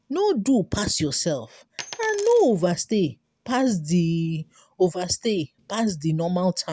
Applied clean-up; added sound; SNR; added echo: none; Coin (dropping); 16 dB; none.